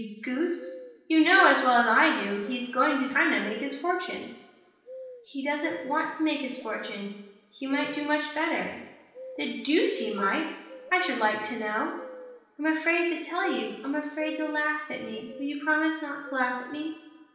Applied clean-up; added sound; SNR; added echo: none; Bird vocalization, bird call, bird song; 18 dB; reverberation time 0.9 s.